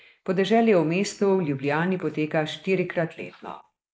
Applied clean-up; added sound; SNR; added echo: neural mask model Resemble Enhance denoiser.